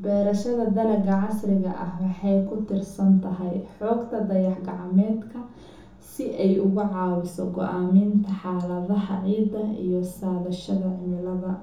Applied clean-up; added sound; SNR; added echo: none; none; none; reverberation time 1.0 s.